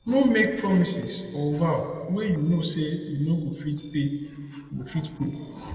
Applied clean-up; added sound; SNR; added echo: neural separator model SepFormer DNS4.